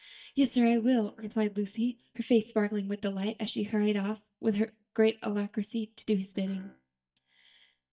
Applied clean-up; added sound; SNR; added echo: neural mask model DeepFilterNet 3.